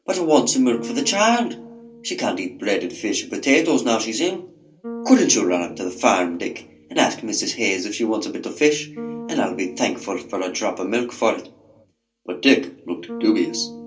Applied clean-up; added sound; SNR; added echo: none; Bass guitar; 17 dB; reverberation time 0.3 s.